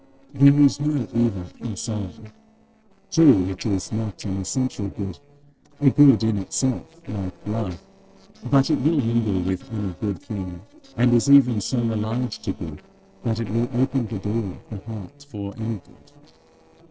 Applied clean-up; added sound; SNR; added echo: neural separator model SepFormer DNS4.